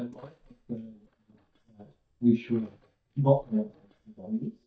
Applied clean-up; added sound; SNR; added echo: neural mask model DeepFilterNet 3.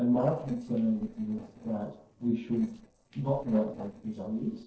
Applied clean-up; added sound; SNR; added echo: neural separator model SepFormer DNS4.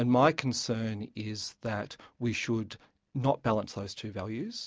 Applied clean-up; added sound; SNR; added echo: none; none; none; none.